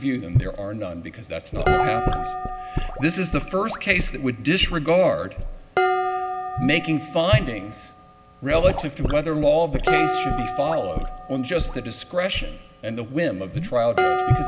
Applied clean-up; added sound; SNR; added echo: none; Sink (filling or washing) / Gurgling / Liquid + Dishes, pots, and pans; 2 dB; none.